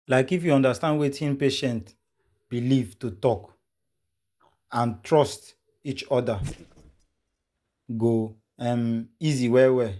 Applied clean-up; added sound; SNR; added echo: neural mask model DeepFilterNet 3.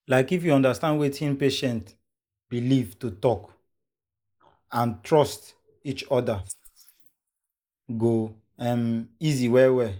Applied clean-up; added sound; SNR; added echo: neural mask model Resemble Enhance denoiser.